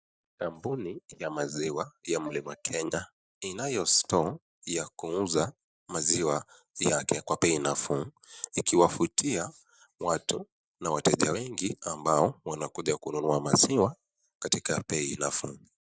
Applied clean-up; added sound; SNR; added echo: neural mask model DeepFilterNet 3.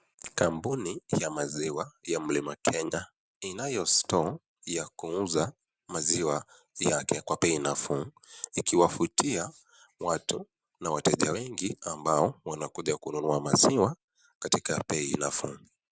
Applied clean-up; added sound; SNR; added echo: none; none; none; none.